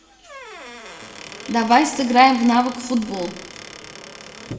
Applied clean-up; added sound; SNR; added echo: none; Squeak / Wood; 17 dB; reverberation time 0.7 s.